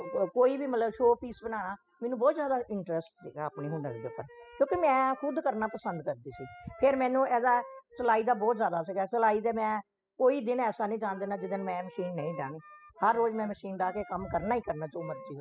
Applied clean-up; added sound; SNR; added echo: classical method spectral subtraction.